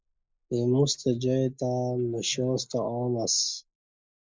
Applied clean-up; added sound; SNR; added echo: neural mask model Resemble Enhance denoiser.